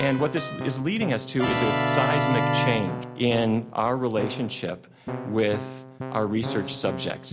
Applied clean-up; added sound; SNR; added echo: none; Keyboard (musical); 3 dB; none.